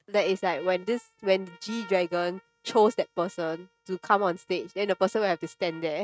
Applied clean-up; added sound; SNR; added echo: neural mask model RNNoise.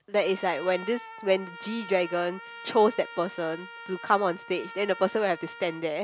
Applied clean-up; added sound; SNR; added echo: none; Trumpet; 15 dB; none.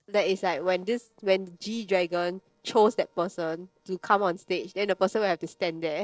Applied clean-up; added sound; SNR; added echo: neural separator model SepFormer DNS4.